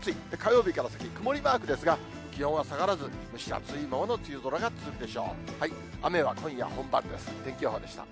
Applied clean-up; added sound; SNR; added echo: none; none; none; none.